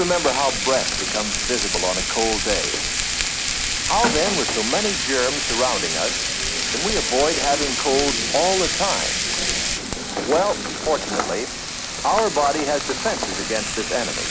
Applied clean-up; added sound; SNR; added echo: none; Frying (food); 0 dB; none.